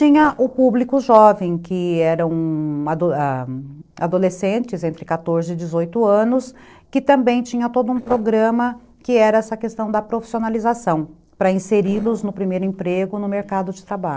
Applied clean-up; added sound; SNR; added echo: neural separator model SepFormer DNS4.